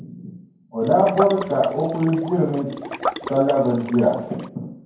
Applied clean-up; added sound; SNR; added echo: none; Liquid; 9 dB; reverberation time 0.9 s.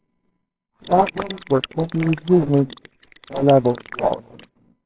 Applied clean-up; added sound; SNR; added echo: neural separator model SepFormer WHAMR!.